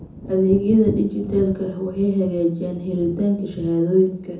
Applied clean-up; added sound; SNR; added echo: none; Thunder / Wind; 15 dB; reverberation time 0.5 s.